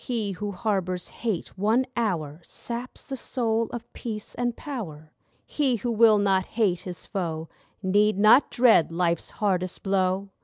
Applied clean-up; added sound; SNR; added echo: none; none; none; none.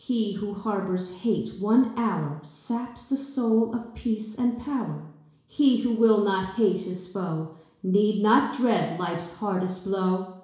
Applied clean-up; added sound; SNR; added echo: none; none; none; reverberation time 0.7 s.